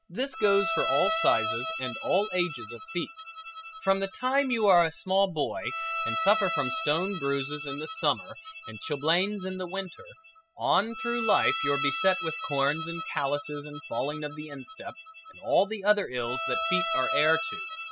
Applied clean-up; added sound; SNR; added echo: classical method spectral subtraction.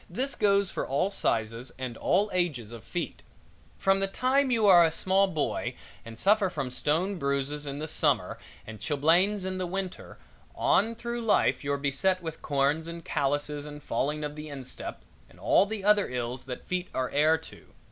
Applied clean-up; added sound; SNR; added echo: none; none; none; none.